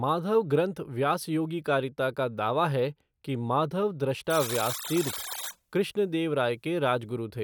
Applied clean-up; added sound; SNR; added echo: none; Alarm; 11 dB; none.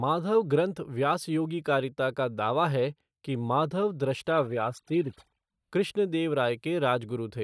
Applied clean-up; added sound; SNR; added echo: neural mask model DeepFilterNet 3.